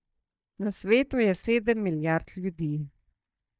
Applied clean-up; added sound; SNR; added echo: neural mask model DeepFilterNet 3.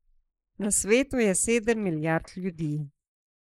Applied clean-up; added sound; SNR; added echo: neural mask model Resemble Enhance denoiser.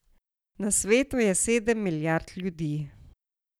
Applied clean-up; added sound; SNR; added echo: none; none; none; none.